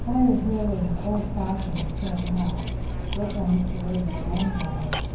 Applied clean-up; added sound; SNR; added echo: none; Cutlery, silverware; 2 dB; reverberation time 0.9 s.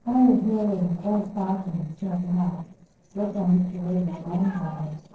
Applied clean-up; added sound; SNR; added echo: neural separator model SepFormer DNS4.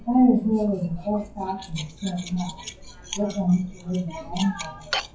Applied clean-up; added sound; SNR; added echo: classical method WPE with log-MMSE.